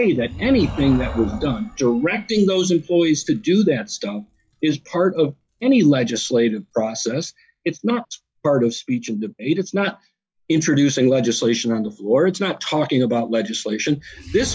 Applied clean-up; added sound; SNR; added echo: classical method log-MMSE.